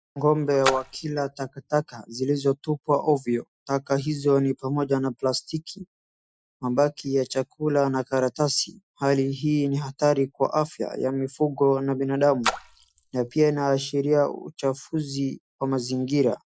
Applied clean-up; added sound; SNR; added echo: classical method Wiener filter.